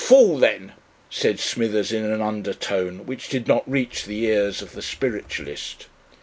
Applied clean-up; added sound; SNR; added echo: none; none; none; none.